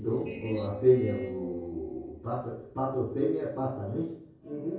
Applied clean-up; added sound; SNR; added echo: none; Screech; 15 dB; reverberation time 0.6 s.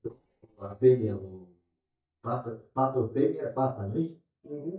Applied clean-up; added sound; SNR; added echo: neural mask model DeepFilterNet 3.